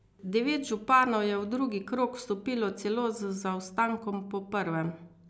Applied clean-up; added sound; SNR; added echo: none; none; none; none.